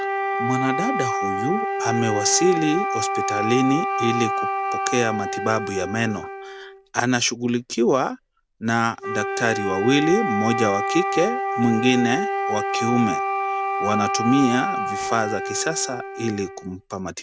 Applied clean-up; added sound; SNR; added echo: none; Wind instrument, woodwind instrument; 2 dB; none.